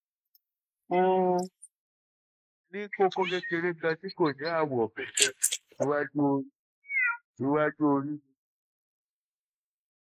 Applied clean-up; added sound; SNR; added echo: neural mask model Resemble Enhance denoiser.